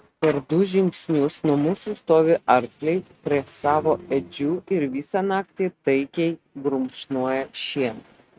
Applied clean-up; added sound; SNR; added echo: neural mask model RNNoise.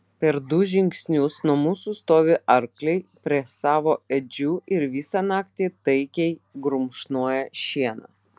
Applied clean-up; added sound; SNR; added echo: none; none; none; none.